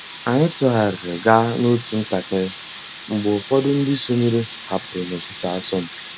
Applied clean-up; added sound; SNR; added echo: none; Sink (filling or washing) / Water tap, faucet; 15 dB; none.